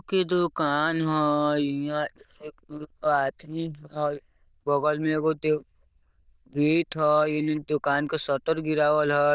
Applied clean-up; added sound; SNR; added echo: neural diffusion model UNIVERSE++.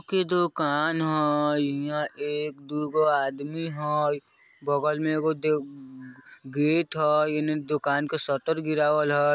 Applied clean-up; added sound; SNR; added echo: none; none; none; none.